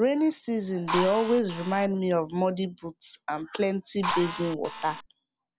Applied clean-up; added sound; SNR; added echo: none; Drill; 6 dB; none.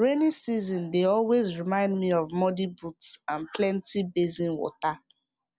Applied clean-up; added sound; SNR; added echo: none; none; none; none.